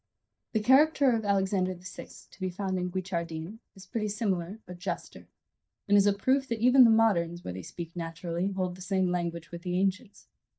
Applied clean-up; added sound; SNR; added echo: neural mask model DeepFilterNet 3.